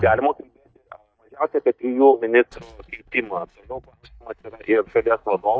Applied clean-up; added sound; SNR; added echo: neural mask model DeepFilterNet 3.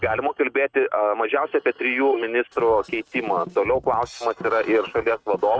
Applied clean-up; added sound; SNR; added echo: neural mask model RNNoise.